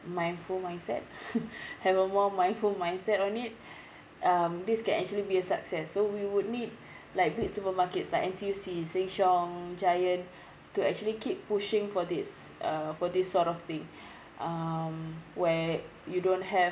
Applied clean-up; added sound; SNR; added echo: none; none; none; none.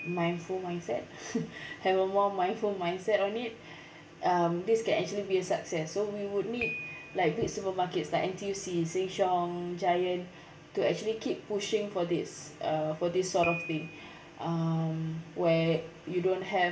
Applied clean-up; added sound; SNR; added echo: none; Piano; 18 dB; reverberation time 0.2 s.